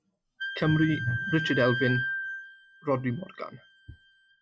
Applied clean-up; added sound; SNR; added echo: classical method log-MMSE.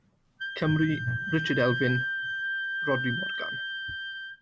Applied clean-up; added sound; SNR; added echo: none; Wind instrument, woodwind instrument; 3 dB; none.